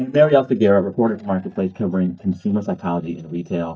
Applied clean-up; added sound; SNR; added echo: neural mask model DeepFilterNet 3.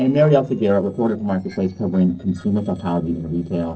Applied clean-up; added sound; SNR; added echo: neural separator model SepFormer DNS4.